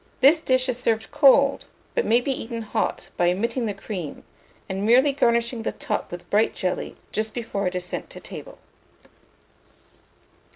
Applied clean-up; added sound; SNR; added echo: none; none; none; none.